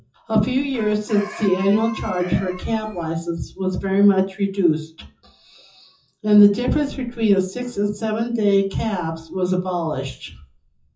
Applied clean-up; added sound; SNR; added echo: classical method WPE with log-MMSE.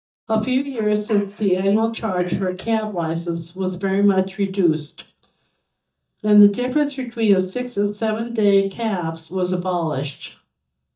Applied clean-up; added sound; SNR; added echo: neural mask model DeepFilterNet 3.